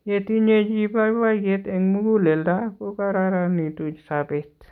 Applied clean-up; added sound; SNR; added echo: none; none; none; none.